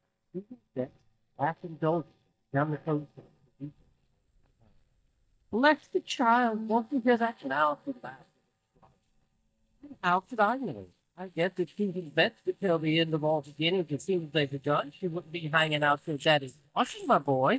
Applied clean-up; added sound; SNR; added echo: neural mask model DeepFilterNet 3.